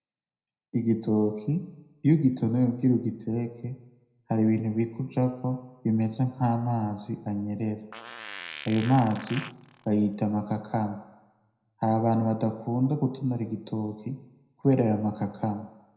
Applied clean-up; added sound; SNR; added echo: none; Fart; 16 dB; reverberation time 0.8 s.